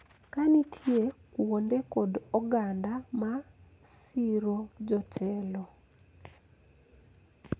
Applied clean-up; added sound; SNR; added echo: none; none; none; none.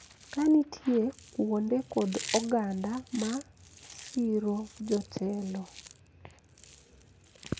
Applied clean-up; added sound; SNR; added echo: none; Chewing, mastication; 15 dB; none.